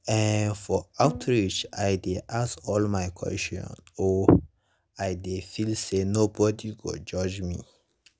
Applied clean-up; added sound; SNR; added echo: none; Bowed string instrument; 15 dB; none.